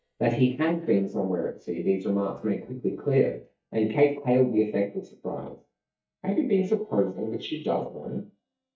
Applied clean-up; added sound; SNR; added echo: neural mask model DeepFilterNet 3.